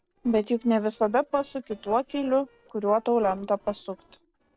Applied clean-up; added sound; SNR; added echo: neural separator model SepFormer DNS4.